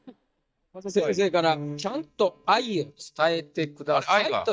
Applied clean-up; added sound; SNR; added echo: neural mask model DeepFilterNet 3.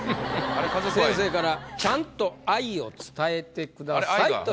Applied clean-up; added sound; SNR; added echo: none; none; none; none.